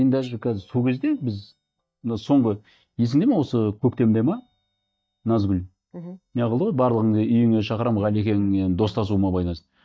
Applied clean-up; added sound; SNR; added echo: neural mask model DeepFilterNet 3.